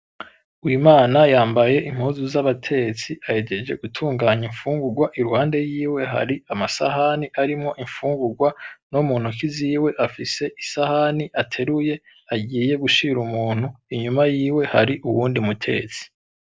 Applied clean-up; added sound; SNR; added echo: none; none; none; none.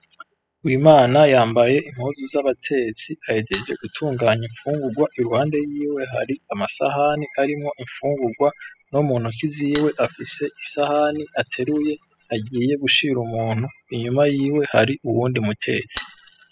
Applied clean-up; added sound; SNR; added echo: classical method spectral subtraction.